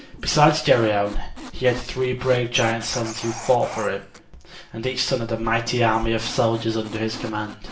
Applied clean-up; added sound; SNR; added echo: none; Squeak; 16 dB; reverberation time 0.4 s.